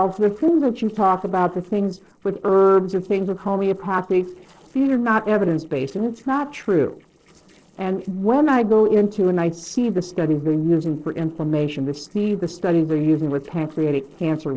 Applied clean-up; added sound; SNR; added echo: neural separator model SepFormer DNS4.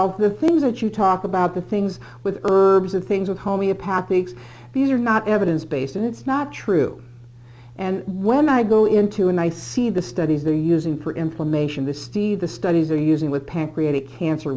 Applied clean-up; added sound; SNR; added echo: none; none; none; none.